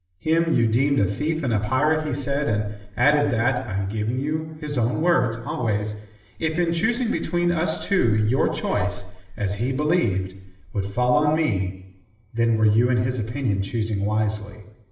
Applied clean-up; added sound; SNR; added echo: none; none; none; reverberation time 0.8 s.